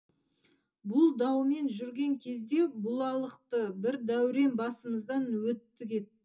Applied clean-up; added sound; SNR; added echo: none; none; none; reverberation time 0.2 s.